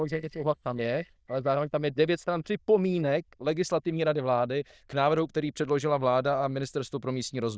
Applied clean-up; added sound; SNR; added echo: neural diffusion model UNIVERSE++.